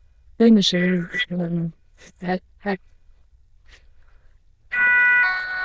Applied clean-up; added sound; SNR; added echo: neural diffusion model UNIVERSE++.